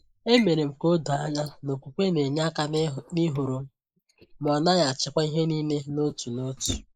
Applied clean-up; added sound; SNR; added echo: neural mask model Resemble Enhance denoiser.